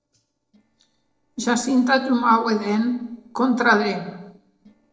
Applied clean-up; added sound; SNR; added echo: neural separator model SepFormer DNS4.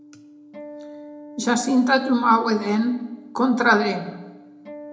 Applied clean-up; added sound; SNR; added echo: none; Acoustic guitar; 19 dB; reverberation time 0.6 s.